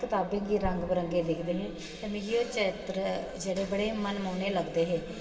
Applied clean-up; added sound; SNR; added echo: none; none; none; reverberation time 1.7 s.